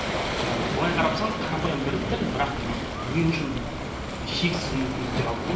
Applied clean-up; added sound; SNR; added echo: none; Waves, surf; 0 dB; reverberation time 0.8 s.